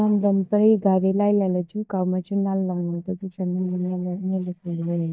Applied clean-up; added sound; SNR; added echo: neural mask model DeepFilterNet 3.